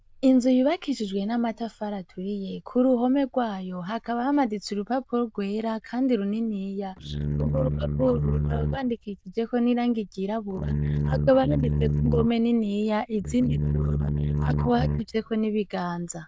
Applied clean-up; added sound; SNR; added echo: neural diffusion model UNIVERSE++.